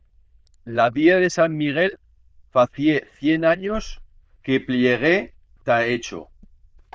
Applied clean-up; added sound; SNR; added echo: neural diffusion model UNIVERSE++.